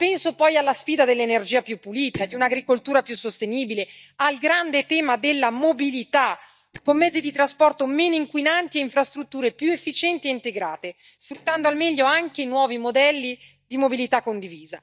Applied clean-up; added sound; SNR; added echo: neural mask model DeepFilterNet 3.